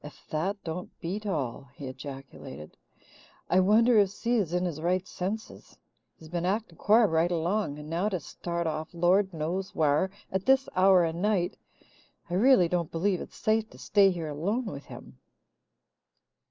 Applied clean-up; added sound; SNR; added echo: neural mask model Resemble Enhance denoiser.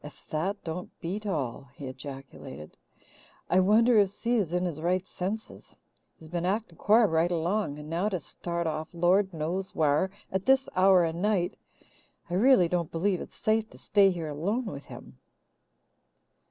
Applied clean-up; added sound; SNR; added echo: none; none; none; none.